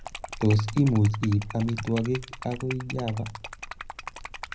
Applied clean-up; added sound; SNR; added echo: none; Liquid; 12 dB; reverberation time 0.4 s.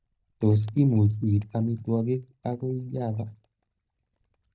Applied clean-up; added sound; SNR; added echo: neural mask model DeepFilterNet 3.